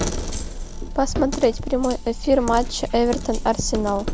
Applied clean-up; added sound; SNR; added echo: none; Coin (dropping); 5 dB; none.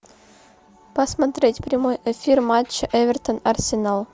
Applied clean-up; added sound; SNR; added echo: none; none; none; none.